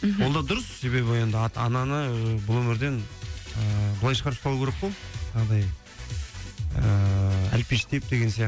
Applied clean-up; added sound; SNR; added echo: none; none; none; none.